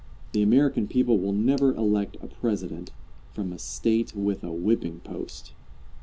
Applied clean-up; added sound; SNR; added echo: none; Tick; 14 dB; none.